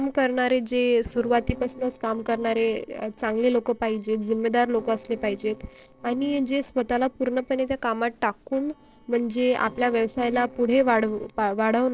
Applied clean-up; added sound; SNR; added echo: neural separator model SepFormer DNS4.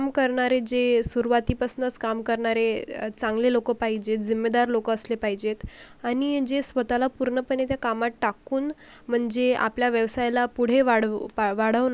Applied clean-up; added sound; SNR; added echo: none; none; none; none.